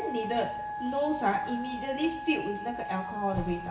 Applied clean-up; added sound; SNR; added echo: none; Wind instrument, woodwind instrument; 6 dB; reverberation time 1.0 s.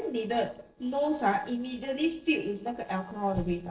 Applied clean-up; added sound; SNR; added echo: neural separator model SepFormer DNS4.